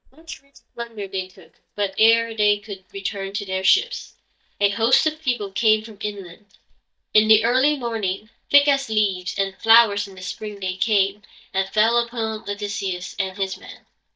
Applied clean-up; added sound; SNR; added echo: neural mask model DeepFilterNet 3.